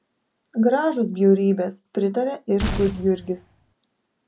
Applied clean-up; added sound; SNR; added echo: none; Gunshot, gunfire; 8 dB; none.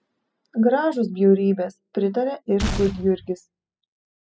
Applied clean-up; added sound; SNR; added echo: classical method spectral subtraction.